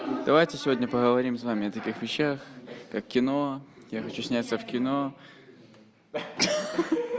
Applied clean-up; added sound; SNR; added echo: none; none; none; none.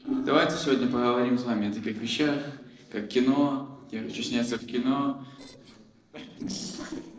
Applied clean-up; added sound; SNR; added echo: neural separator model SepFormer DNS4.